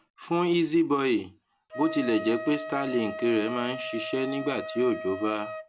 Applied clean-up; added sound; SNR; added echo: none; Wind instrument, woodwind instrument; 10 dB; none.